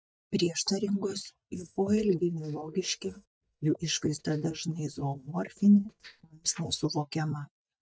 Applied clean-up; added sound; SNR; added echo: neural mask model DeepFilterNet 3.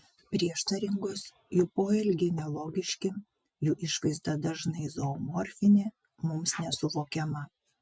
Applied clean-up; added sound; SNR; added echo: none; none; none; none.